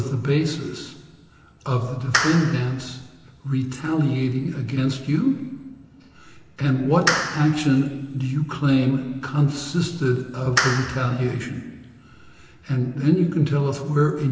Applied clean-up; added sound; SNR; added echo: none; Clapping; 4 dB; reverberation time 1.4 s.